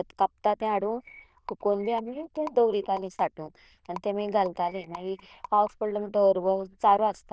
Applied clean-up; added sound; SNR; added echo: neural diffusion model UNIVERSE++.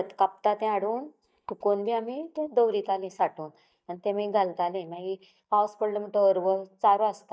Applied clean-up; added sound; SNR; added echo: neural mask model DeepFilterNet 3.